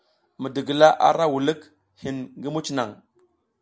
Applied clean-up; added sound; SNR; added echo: none; none; none; none.